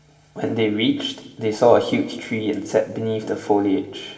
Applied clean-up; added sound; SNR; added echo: none; none; none; reverberation time 1.5 s.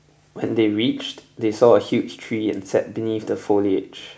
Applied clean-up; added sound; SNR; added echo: none; none; none; none.